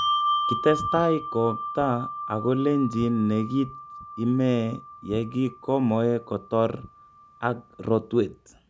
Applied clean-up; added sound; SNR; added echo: none; Bell; 7 dB; none.